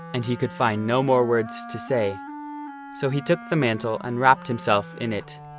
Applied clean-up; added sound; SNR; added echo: none; Wind instrument, woodwind instrument; 14 dB; none.